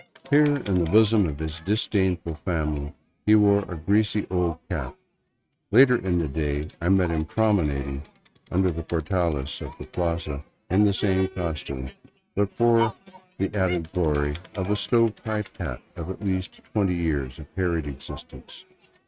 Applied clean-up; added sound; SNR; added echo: neural mask model RNNoise.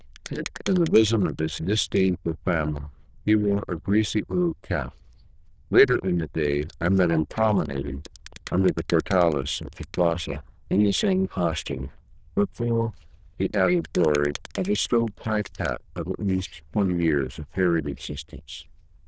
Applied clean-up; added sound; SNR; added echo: neural diffusion model UNIVERSE++.